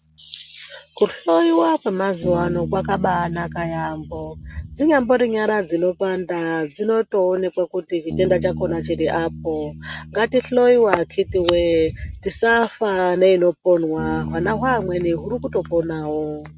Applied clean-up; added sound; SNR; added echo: neural mask model RNNoise.